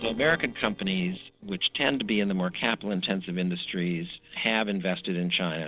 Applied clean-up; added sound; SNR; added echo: neural separator model SepFormer DNS4.